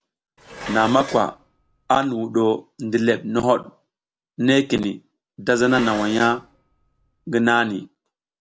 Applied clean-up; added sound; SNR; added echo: none; Dishes, pots, and pans; 14 dB; none.